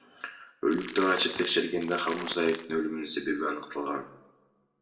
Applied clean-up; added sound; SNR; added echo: none; Crackle; 11 dB; reverberation time 0.7 s.